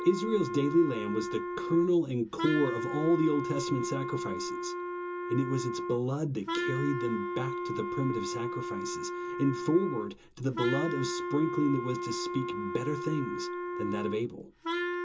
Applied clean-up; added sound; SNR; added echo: none; Wind instrument, woodwind instrument; 4 dB; reverberation time 0.2 s.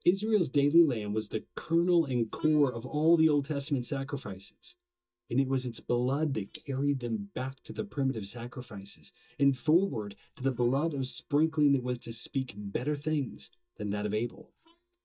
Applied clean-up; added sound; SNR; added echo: neural mask model DeepFilterNet 3.